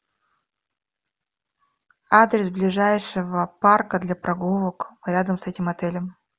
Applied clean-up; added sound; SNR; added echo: none; none; none; none.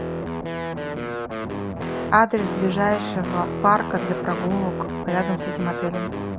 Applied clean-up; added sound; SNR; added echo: none; Guitar; 3 dB; none.